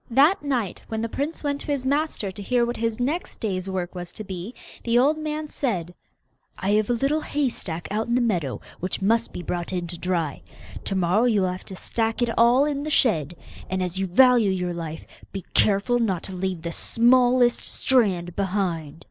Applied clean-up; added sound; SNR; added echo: neural separator model SepFormer DNS4.